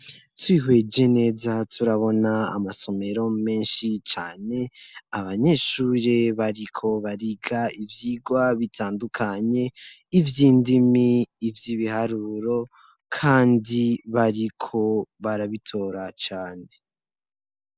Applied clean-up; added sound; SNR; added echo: none; none; none; none.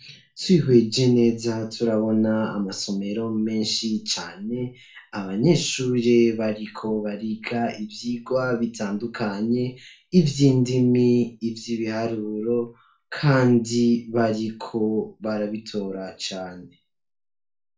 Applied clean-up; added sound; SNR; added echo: none; none; none; reverberation time 0.3 s.